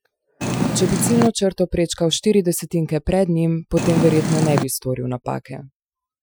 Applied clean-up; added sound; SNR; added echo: classical method Wiener filter.